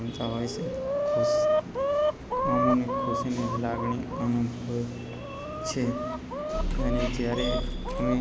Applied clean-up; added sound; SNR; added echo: none; Chicken, rooster; 0 dB; none.